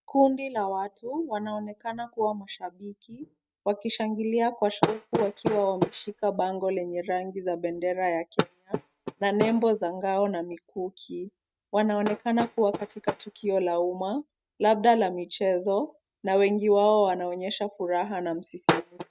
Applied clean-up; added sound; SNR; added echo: neural mask model RNNoise.